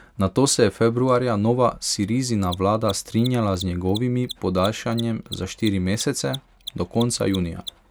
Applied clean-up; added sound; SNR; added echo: none; Mechanisms; 19 dB; none.